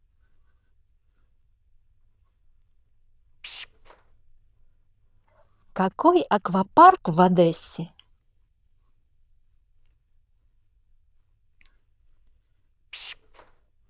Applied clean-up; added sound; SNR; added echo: neural diffusion model UNIVERSE++.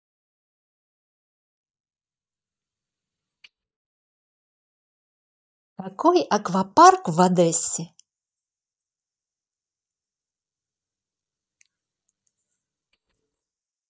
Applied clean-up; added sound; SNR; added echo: neural mask model DeepFilterNet 3.